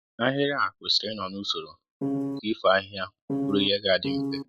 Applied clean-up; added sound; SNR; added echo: classical method log-MMSE.